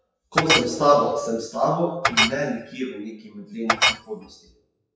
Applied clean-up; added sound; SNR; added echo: classical method WPE with log-MMSE.